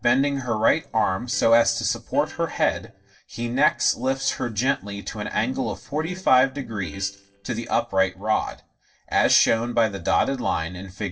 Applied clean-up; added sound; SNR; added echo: neural separator model SepFormer DNS4.